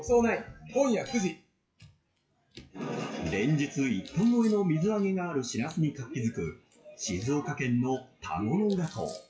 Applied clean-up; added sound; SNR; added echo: classical method WPE with log-MMSE.